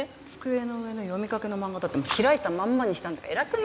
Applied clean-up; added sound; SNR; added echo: none; none; none; none.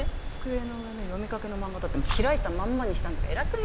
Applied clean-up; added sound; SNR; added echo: none; Stream; -2 dB; none.